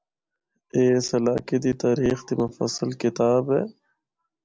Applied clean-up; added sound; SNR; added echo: none; none; none; none.